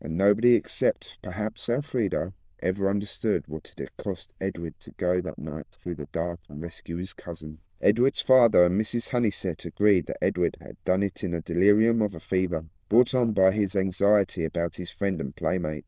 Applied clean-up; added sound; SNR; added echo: neural diffusion model UNIVERSE++.